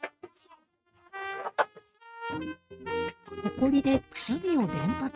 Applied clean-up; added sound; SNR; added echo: neural mask model RNNoise.